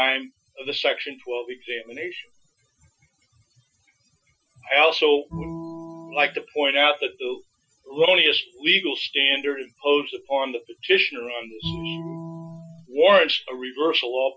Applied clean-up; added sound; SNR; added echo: classical method Wiener filter.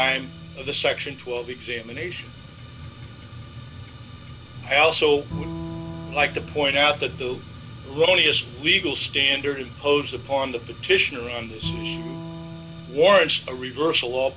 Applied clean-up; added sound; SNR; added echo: none; Fire + Bowed string instrument; 12 dB; none.